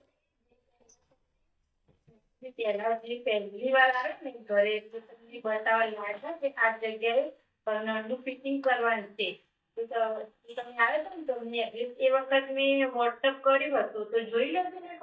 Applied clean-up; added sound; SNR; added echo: neural mask model DeepFilterNet 3.